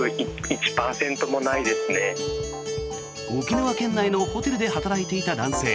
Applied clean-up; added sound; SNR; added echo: none; Acoustic guitar; 6 dB; none.